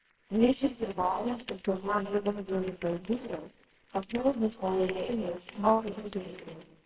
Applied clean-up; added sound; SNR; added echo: neural separator model SepFormer WHAMR!.